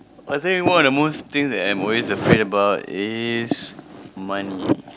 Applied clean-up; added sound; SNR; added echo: none; none; none; none.